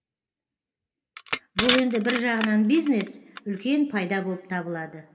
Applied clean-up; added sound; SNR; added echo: none; Crushing; 4 dB; reverberation time 1.3 s.